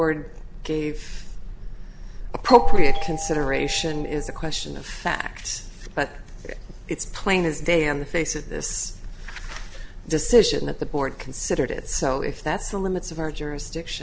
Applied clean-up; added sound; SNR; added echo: none; Doorbell; 10 dB; none.